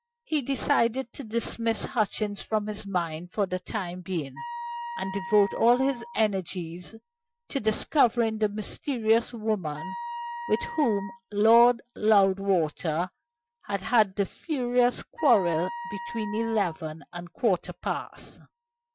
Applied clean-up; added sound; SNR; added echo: classical method Wiener filter.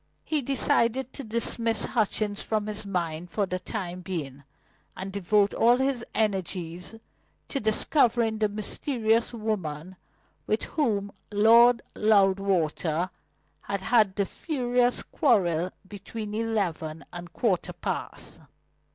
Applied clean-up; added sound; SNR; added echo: none; none; none; none.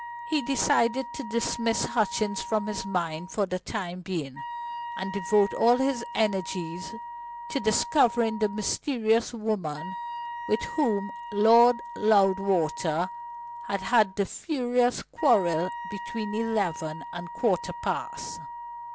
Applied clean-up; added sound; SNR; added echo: none; Wind instrument, woodwind instrument; 11 dB; none.